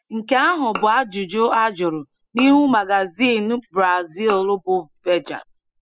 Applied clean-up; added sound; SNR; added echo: classical method spectral subtraction.